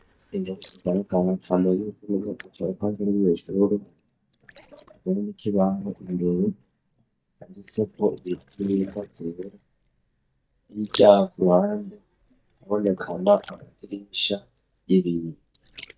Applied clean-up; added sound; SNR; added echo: neural mask model DeepFilterNet 3.